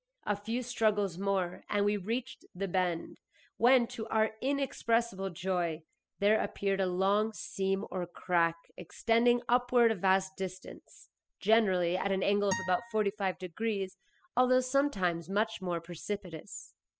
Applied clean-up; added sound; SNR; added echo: classical method spectral subtraction.